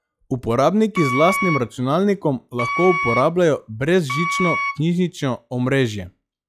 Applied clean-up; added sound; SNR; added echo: classical method log-MMSE.